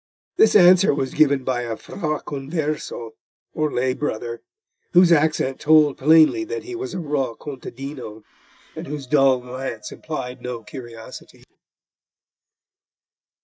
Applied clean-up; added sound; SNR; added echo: neural mask model DeepFilterNet 3.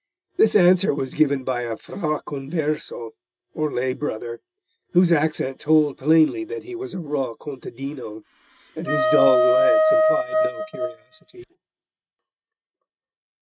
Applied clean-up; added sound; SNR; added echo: neural mask model RNNoise.